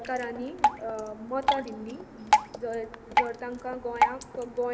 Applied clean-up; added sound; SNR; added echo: none; Drip; -4 dB; none.